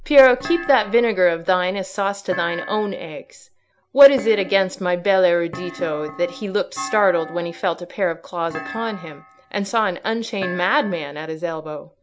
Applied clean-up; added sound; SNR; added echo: none; Thump, thud; 17 dB; none.